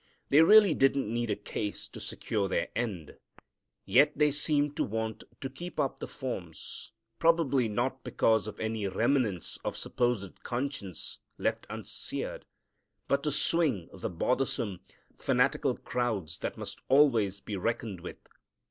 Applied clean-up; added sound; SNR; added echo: none; none; none; none.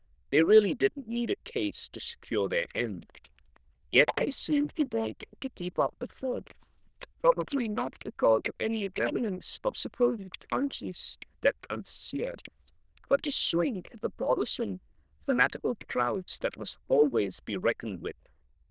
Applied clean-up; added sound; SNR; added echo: neural diffusion model UNIVERSE++.